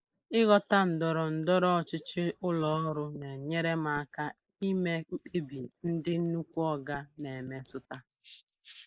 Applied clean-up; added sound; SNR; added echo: neural mask model Resemble Enhance denoiser.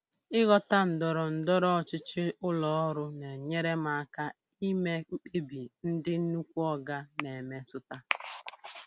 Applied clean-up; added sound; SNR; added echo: none; none; none; none.